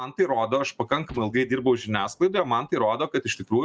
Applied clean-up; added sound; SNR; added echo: neural mask model DeepFilterNet 3.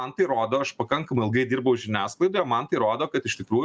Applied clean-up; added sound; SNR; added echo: none; none; none; none.